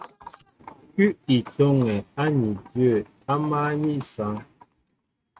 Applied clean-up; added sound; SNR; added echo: neural mask model RNNoise.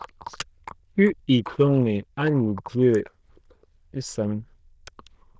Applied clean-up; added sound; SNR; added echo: neural diffusion model UNIVERSE++.